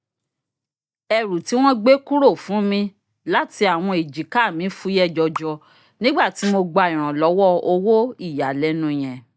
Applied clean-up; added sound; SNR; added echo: neural mask model DeepFilterNet 3.